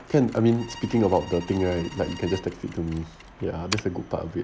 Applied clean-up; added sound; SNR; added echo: none; Mechanisms + Bowed string instrument; 16 dB; none.